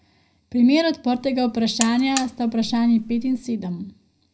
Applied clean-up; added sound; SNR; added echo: none; Alarm; 12 dB; reverberation time 0.4 s.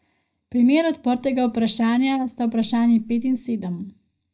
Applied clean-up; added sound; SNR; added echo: neural mask model DeepFilterNet 3.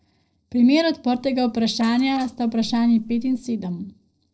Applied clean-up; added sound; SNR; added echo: neural separator model SepFormer DNS4.